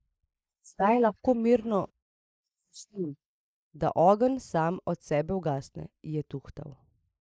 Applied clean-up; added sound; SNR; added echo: neural mask model Resemble Enhance denoiser.